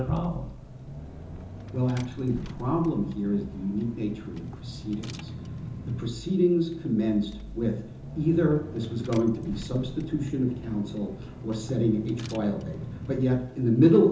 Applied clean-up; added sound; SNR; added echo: none; Engine / Car; 12 dB; reverberation time 0.6 s.